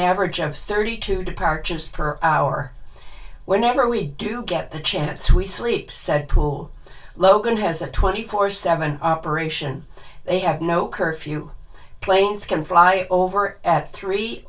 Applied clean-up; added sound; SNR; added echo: none; none; none; reverberation time 0.2 s.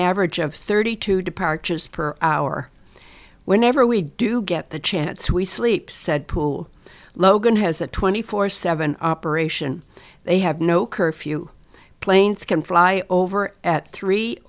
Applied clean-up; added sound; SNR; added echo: none; none; none; none.